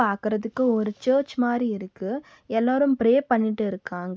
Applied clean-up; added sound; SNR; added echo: none; none; none; none.